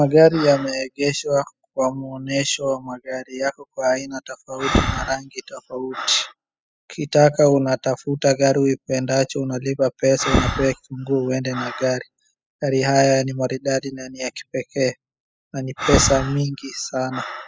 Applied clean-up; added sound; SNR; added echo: classical method spectral subtraction.